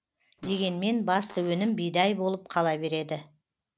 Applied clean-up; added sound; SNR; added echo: none; Fart; 19 dB; none.